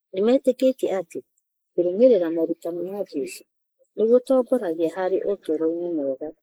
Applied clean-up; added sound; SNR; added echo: neural mask model Resemble Enhance denoiser.